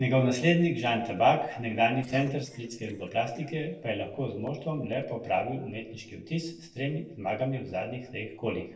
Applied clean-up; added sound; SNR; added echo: neural separator model SepFormer DNS4.